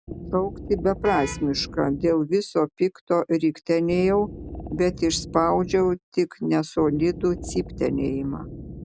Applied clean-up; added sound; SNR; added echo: none; Vehicle horn, car horn, honking + Wind instrument, woodwind instrument; 12 dB; none.